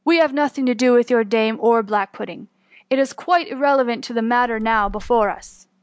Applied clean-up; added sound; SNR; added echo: none; Bird; 17 dB; none.